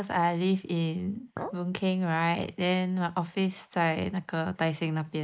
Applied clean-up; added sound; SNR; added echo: neural mask model Resemble Enhance denoiser.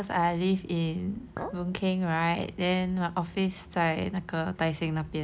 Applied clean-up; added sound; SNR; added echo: none; Chink, clink; 16 dB; none.